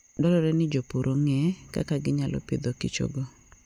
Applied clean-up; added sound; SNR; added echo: none; none; none; none.